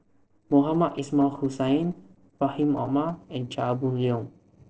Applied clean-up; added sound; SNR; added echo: neural separator model SepFormer DNS4.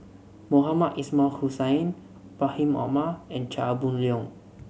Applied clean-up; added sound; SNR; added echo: none; none; none; none.